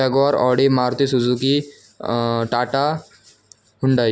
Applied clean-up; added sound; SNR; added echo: none; none; none; none.